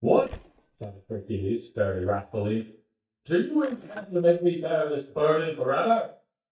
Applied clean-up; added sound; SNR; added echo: neural mask model DeepFilterNet 3.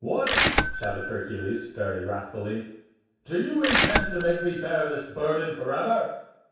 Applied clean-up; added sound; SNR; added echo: none; Bell / Mechanisms; 1 dB; reverberation time 0.7 s.